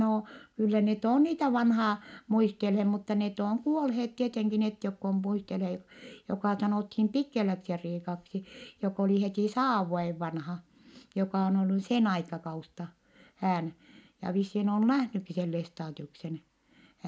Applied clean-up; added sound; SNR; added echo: none; none; none; none.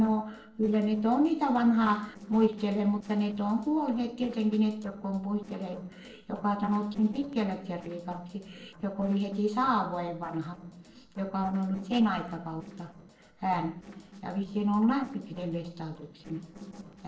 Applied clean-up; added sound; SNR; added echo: neural separator model SepFormer DNS4.